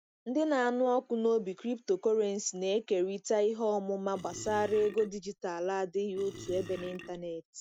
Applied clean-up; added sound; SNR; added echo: none; Burping, eructation; 16 dB; none.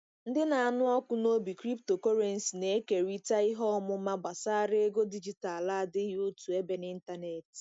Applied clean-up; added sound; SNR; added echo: none; none; none; none.